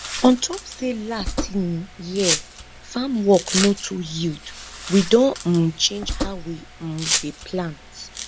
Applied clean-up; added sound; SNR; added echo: none; Domestic sounds, home sounds; 7 dB; none.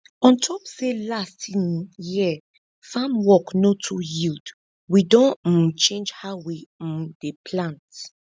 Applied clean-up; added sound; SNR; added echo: none; none; none; none.